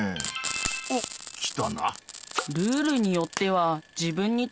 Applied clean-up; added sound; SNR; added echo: none; Frying (food); 10 dB; none.